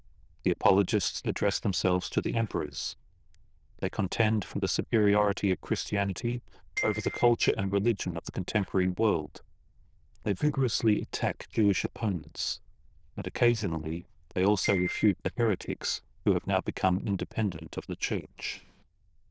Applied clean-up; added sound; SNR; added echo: neural diffusion model UNIVERSE++.